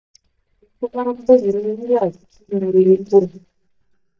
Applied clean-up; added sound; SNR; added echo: neural mask model DeepFilterNet 3.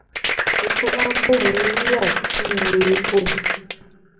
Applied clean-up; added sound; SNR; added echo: none; Applause; -3 dB; reverberation time 1.4 s.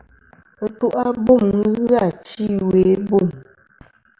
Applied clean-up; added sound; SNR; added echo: none; none; none; none.